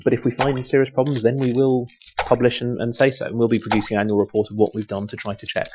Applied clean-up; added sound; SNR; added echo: classical method Wiener filter.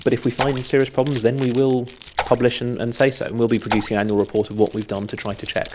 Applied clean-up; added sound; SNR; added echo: none; Raindrop / Splash, splatter + Keys jangling; 11 dB; none.